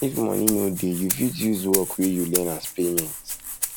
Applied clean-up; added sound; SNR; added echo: none; Rattle (instrument); 5 dB; none.